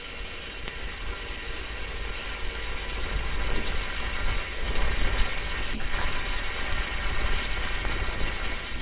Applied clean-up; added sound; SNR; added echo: neural separator model SepFormer WHAMR!.